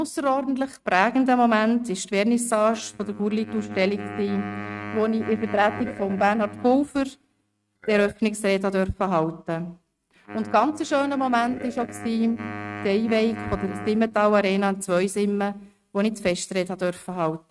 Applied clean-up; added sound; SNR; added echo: neural mask model RNNoise.